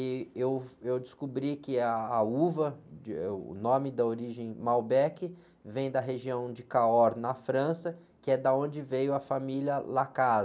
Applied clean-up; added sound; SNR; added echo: none; none; none; none.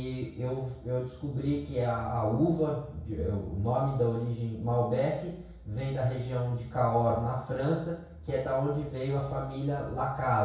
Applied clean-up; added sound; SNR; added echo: none; none; none; reverberation time 0.6 s.